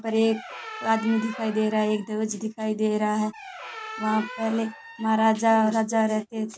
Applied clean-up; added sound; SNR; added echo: none; Squeak; 15 dB; none.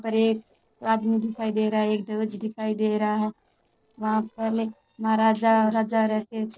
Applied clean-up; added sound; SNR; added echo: neural separator model SepFormer DNS4.